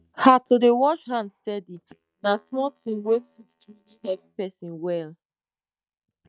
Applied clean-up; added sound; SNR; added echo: neural mask model DeepFilterNet 3.